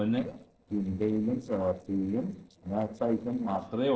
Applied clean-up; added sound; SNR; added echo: neural separator model SepFormer DNS4.